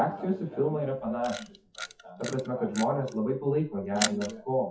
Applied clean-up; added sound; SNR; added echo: classical method WPE with log-MMSE.